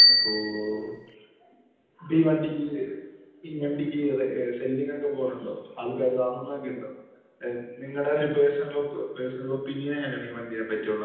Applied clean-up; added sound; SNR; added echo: none; Bicycle bell; 3 dB; reverberation time 0.9 s.